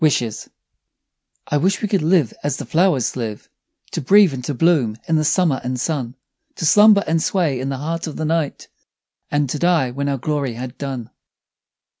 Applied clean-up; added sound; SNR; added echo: none; none; none; none.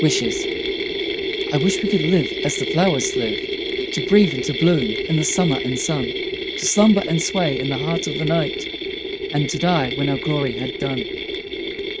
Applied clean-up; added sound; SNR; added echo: neural mask model RNNoise.